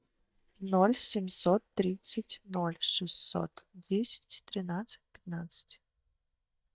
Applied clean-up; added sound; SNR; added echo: neural mask model DeepFilterNet 3.